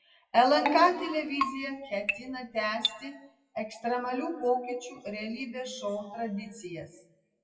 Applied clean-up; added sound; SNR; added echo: classical method WPE with log-MMSE.